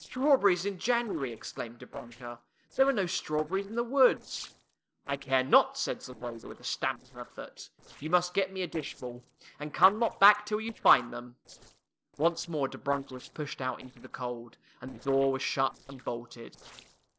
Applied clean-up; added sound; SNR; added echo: neural separator model SepFormer DNS4.